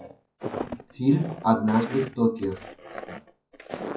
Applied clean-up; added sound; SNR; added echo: classical method WPE with log-MMSE.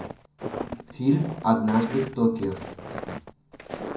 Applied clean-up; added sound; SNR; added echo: none; Walk, footsteps; 10 dB; reverberation time 0.5 s.